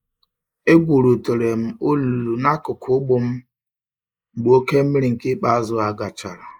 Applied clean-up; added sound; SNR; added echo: neural mask model Resemble Enhance denoiser.